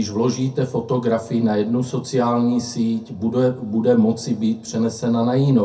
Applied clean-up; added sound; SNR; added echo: none; none; none; reverberation time 0.3 s.